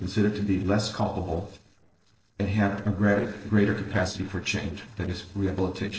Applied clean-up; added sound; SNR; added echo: neural separator model SepFormer DNS4.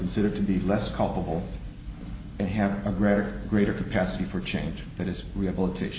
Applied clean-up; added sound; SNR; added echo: none; none; none; none.